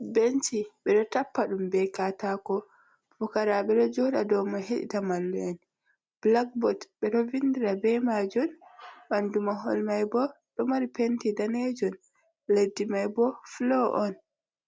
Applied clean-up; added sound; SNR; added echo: none; none; none; none.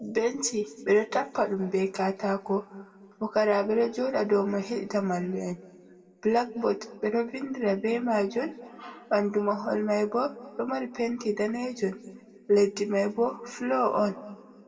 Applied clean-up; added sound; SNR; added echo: none; none; none; reverberation time 1.3 s.